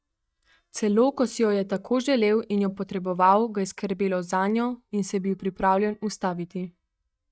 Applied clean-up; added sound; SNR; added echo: neural mask model DeepFilterNet 3.